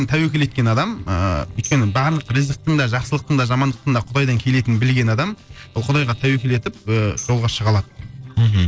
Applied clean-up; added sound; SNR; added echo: neural separator model SepFormer DNS4.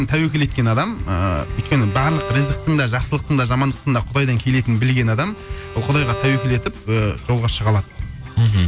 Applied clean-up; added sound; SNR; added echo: none; Tambourine + Bowed string instrument; 16 dB; none.